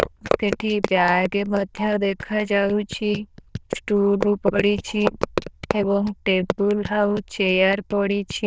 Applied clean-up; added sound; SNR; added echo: neural diffusion model UNIVERSE++.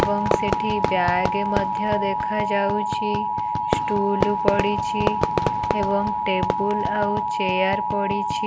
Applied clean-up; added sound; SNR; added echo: none; Fireworks + Alarm; -3 dB; none.